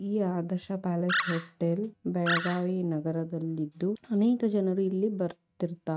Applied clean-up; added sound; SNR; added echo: neural mask model RNNoise.